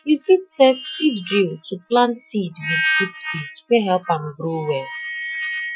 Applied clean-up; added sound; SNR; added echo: classical method Wiener filter.